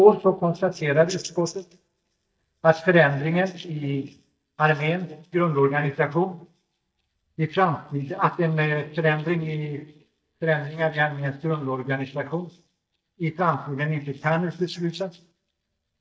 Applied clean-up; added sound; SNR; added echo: neural mask model DeepFilterNet 3.